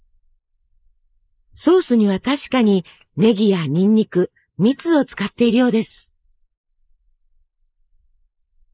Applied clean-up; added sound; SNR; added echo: neural mask model Resemble Enhance denoiser.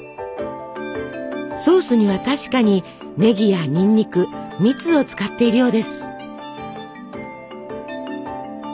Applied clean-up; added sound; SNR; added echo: none; none; none; none.